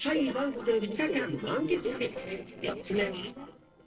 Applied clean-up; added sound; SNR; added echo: neural separator model SepFormer DNS4.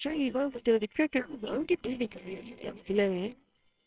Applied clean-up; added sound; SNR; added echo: neural separator model SepFormer WHAMR!.